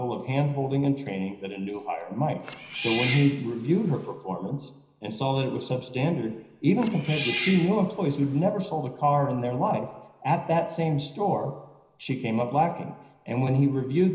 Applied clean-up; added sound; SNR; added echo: none; Cat; 9 dB; reverberation time 0.9 s.